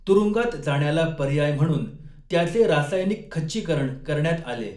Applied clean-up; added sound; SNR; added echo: none; none; none; reverberation time 0.4 s.